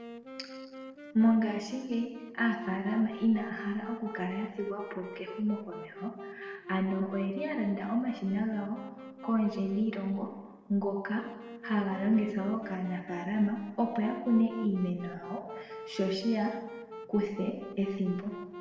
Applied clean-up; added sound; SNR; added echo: none; Wind instrument, woodwind instrument; 14 dB; reverberation time 1.0 s.